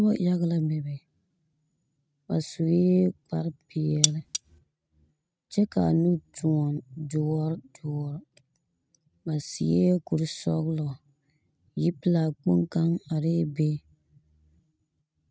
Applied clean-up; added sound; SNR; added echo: neural mask model RNNoise.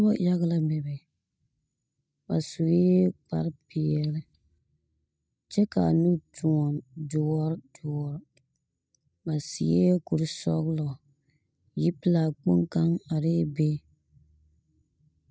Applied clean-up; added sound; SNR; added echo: neural mask model DeepFilterNet 3.